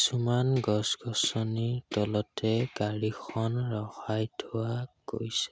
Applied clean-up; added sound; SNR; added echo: none; none; none; none.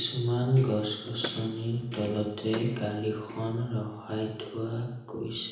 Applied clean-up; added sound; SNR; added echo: none; Door / Car; 17 dB; reverberation time 0.9 s.